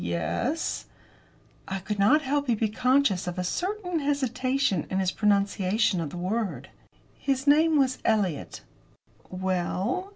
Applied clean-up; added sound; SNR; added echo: none; none; none; none.